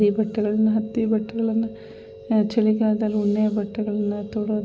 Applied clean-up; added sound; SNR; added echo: none; none; none; none.